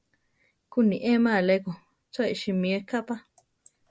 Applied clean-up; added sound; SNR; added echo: none; none; none; none.